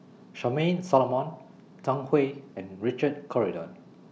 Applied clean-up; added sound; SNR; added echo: none; none; none; none.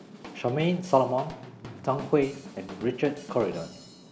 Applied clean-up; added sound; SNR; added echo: none; Drum / Drum kit; 16 dB; none.